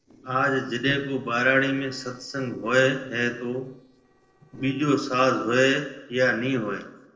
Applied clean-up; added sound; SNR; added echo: neural separator model SepFormer DNS4.